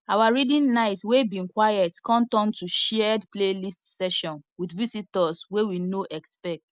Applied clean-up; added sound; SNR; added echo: none; none; none; none.